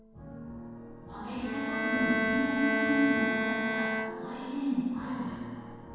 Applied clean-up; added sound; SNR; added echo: none; Bowed string instrument; 1 dB; reverberation time 2.0 s.